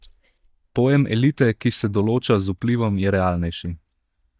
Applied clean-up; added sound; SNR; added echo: neural mask model DeepFilterNet 3.